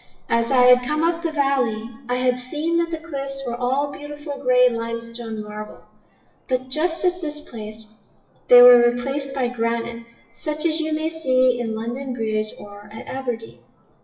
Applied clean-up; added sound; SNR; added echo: classical method WPE with log-MMSE.